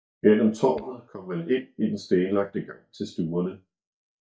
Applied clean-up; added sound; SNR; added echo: neural mask model DeepFilterNet 3.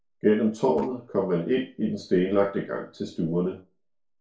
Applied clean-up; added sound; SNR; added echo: neural separator model SepFormer DNS4.